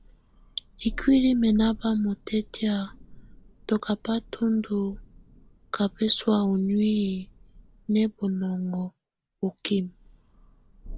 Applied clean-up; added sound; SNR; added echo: none; Thunder; 19 dB; none.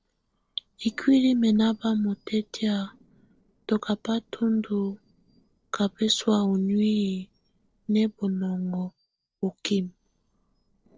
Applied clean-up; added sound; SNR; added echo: neural separator model SepFormer DNS4.